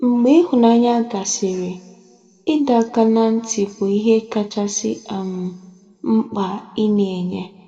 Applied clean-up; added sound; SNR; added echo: none; none; none; reverberation time 1.4 s.